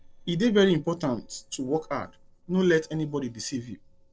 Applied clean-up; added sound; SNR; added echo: neural separator model SepFormer DNS4.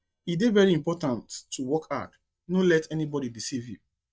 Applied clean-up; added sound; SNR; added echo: neural mask model DeepFilterNet 3.